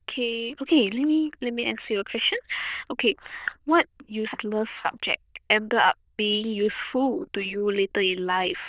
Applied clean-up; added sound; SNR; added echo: neural diffusion model UNIVERSE++.